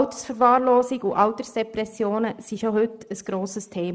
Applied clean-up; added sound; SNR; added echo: neural mask model Resemble Enhance denoiser.